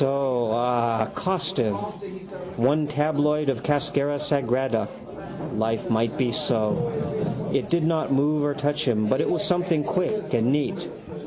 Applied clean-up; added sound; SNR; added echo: none; none; none; none.